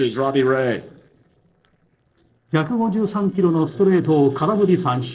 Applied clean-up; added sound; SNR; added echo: neural separator model SepFormer DNS4.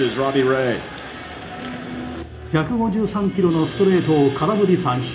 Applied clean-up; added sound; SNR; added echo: none; Crash cymbal; 20 dB; reverberation time 0.4 s.